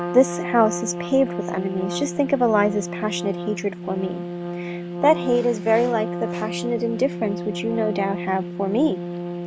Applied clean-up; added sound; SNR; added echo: none; Trumpet; 6 dB; none.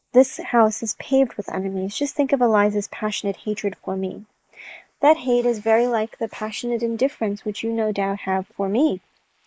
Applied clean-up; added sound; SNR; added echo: neural mask model Resemble Enhance denoiser.